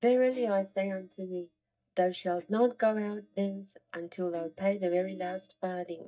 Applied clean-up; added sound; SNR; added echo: neural mask model DeepFilterNet 3.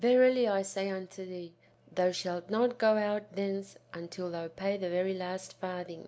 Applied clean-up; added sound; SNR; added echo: none; none; none; none.